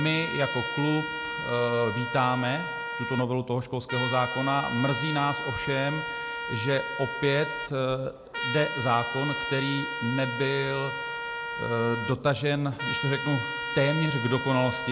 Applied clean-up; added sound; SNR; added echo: none; Trumpet; 5 dB; none.